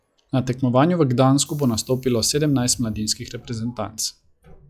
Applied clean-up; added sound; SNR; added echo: classical method log-MMSE.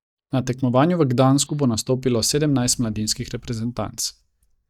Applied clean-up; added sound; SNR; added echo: neural mask model DeepFilterNet 3.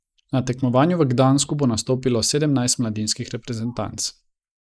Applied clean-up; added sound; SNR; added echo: neural mask model Resemble Enhance denoiser.